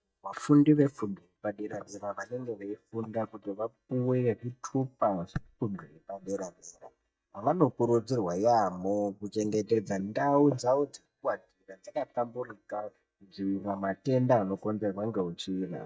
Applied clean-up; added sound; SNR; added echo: neural mask model DeepFilterNet 3.